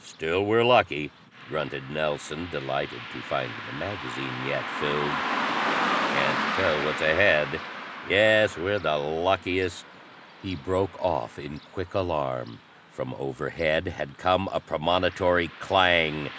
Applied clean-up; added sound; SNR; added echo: none; Car passing by; 7 dB; none.